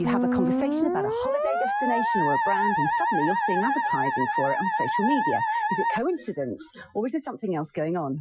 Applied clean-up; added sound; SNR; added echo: classical method Wiener filter.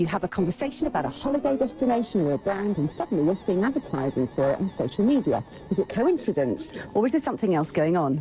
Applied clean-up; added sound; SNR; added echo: neural separator model SepFormer DNS4.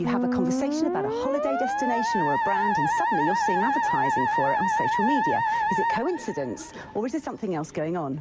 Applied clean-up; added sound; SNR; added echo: none; Musical instrument; -4 dB; none.